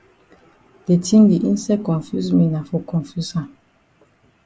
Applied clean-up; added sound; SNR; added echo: none; none; none; none.